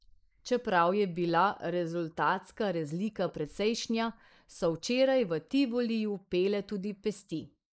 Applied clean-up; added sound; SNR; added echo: neural mask model Resemble Enhance denoiser.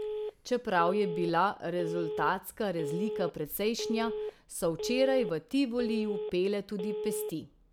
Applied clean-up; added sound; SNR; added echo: none; Telephone; 6 dB; none.